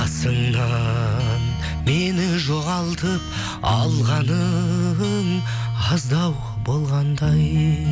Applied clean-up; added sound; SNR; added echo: none; none; none; none.